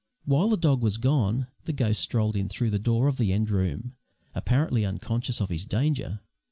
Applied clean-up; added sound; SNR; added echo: none; none; none; none.